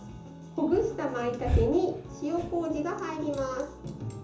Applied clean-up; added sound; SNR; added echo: none; Breathing; 4 dB; reverberation time 0.7 s.